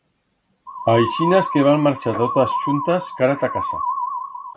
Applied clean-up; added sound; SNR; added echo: none; Musical instrument; 5 dB; none.